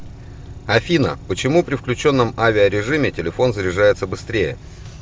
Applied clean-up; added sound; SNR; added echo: none; none; none; none.